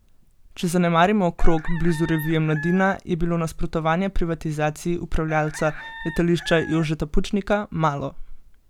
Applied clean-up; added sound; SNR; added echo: none; Chicken, rooster; 17 dB; none.